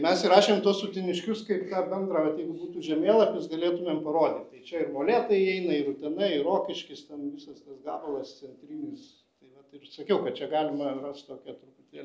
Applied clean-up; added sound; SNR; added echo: none; none; none; none.